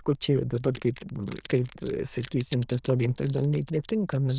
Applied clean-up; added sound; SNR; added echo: neural diffusion model UNIVERSE++.